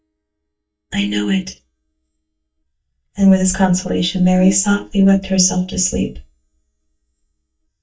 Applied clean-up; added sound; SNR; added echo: neural mask model DeepFilterNet 3.